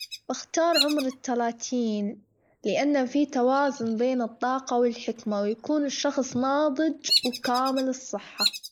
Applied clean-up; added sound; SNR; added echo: neural mask model Resemble Enhance denoiser.